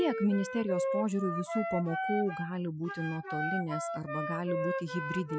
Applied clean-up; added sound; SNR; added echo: classical method Wiener filter.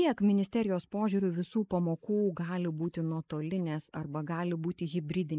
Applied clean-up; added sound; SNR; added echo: neural mask model Resemble Enhance denoiser.